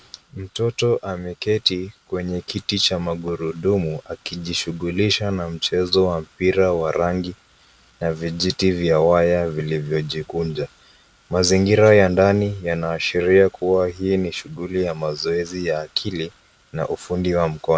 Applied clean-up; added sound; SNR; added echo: none; none; none; none.